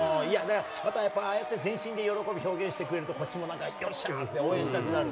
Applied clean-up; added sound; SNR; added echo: none; none; none; none.